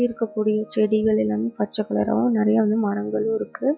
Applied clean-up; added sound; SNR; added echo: classical method log-MMSE.